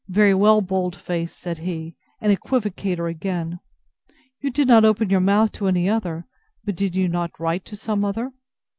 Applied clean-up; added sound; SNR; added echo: none; none; none; none.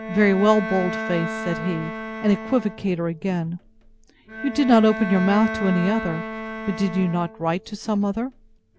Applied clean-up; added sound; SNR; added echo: none; Bowed string instrument; 9 dB; none.